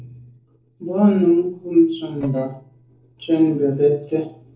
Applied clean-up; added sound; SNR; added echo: neural separator model SepFormer DNS4.